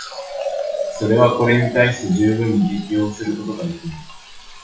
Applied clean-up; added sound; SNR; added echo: classical method WPE with log-MMSE.